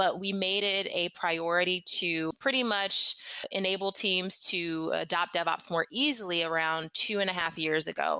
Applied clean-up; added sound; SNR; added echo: none; none; none; none.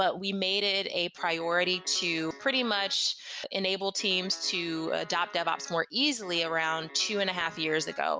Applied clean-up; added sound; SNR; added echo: none; Guitar; 18 dB; none.